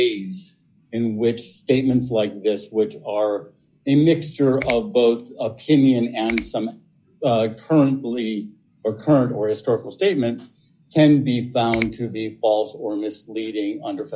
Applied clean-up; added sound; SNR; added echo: classical method log-MMSE.